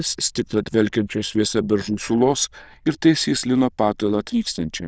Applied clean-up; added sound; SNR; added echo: neural diffusion model UNIVERSE++.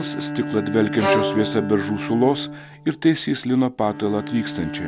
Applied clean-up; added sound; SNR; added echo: none; Bowed string instrument + Bowed string instrument; 6 dB; none.